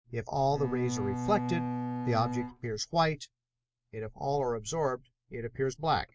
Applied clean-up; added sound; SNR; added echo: neural mask model RNNoise.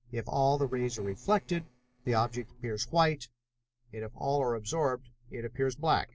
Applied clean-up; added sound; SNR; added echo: neural separator model SepFormer DNS4.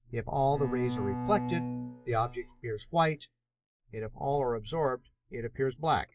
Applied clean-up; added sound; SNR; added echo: classical method log-MMSE.